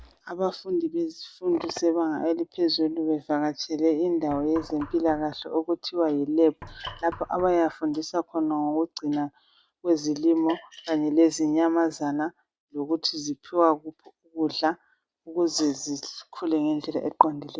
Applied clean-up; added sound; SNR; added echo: none; Knock; 17 dB; none.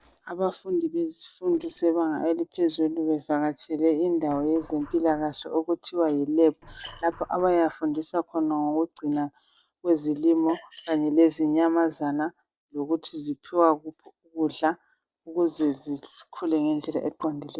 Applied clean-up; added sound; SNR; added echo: neural separator model SepFormer DNS4.